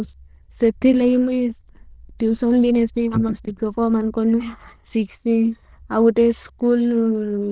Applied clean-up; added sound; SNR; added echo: neural diffusion model UNIVERSE++.